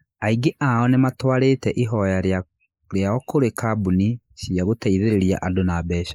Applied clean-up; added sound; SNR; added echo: neural mask model Resemble Enhance denoiser.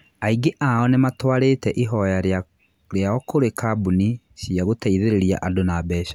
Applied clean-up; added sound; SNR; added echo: none; none; none; none.